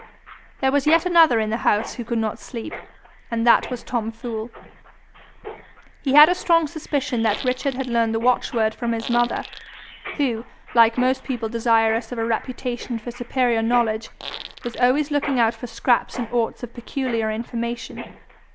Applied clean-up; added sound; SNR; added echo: none; Fart + Mechanisms; 16 dB; none.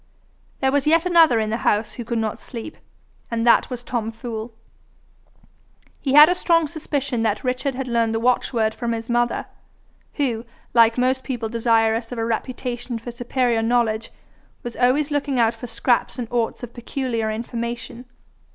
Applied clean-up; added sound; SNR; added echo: none; none; none; none.